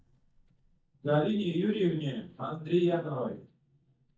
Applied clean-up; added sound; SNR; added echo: neural mask model DeepFilterNet 3.